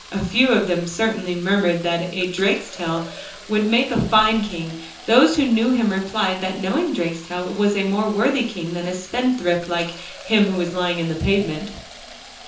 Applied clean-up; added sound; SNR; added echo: none; Fill (with liquid); 19 dB; reverberation time 0.6 s.